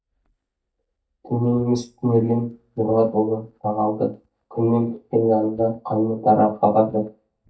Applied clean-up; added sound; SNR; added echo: neural mask model DeepFilterNet 3.